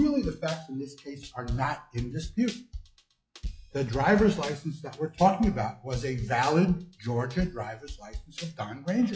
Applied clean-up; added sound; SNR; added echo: classical method log-MMSE.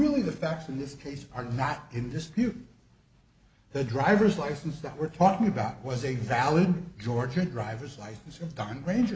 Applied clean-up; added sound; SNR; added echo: none; none; none; none.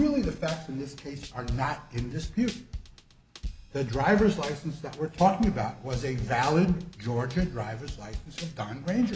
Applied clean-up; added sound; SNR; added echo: none; Drum kit; 12 dB; none.